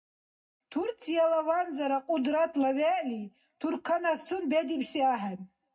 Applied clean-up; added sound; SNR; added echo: none; none; none; reverberation time 0.3 s.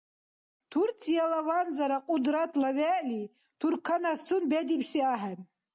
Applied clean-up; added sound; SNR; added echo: none; none; none; none.